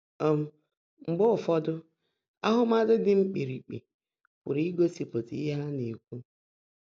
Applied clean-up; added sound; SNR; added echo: none; none; none; none.